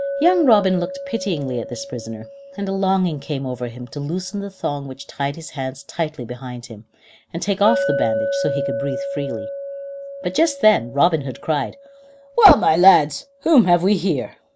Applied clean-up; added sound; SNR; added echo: none; Chink, clink; 9 dB; none.